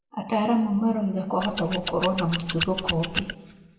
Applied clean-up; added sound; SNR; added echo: none; Scissors; 6 dB; reverberation time 1.0 s.